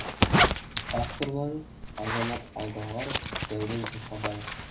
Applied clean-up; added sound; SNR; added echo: none; Zipper (clothing); -4 dB; reverberation time 0.3 s.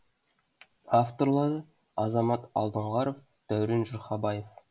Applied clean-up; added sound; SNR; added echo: none; none; none; none.